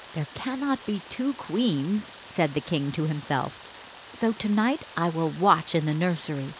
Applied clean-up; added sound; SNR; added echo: neural mask model Resemble Enhance denoiser.